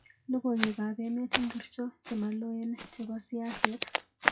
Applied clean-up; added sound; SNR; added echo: classical method WPE with log-MMSE.